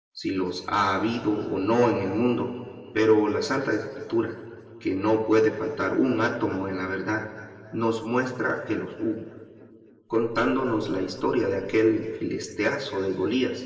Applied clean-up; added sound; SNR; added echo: none; none; none; reverberation time 2.3 s.